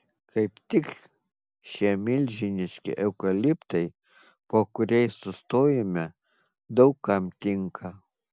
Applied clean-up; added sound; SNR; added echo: none; none; none; none.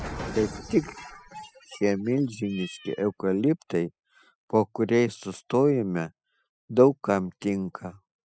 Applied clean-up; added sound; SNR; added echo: classical method spectral subtraction.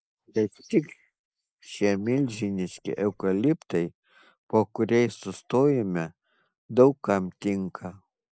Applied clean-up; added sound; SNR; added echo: neural mask model Resemble Enhance denoiser.